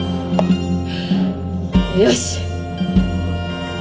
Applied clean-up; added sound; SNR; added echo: none; none; none; reverberation time 2.1 s.